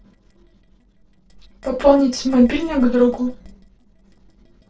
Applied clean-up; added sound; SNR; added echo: neural separator model SepFormer DNS4.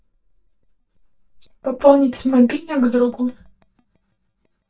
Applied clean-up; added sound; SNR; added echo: neural mask model DeepFilterNet 3.